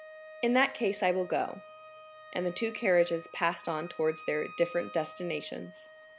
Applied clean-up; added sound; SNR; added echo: none; Wind instrument, woodwind instrument; 17 dB; none.